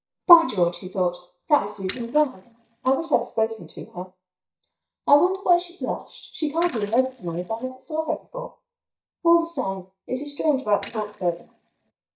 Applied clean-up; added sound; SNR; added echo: neural mask model DeepFilterNet 3.